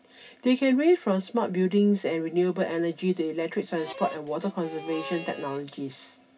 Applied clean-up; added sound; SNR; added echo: none; Harmonica; 14 dB; reverberation time 0.4 s.